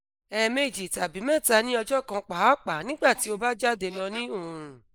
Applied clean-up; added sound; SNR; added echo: neural mask model Resemble Enhance denoiser.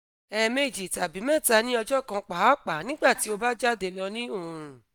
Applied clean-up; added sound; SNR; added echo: neural mask model DeepFilterNet 3.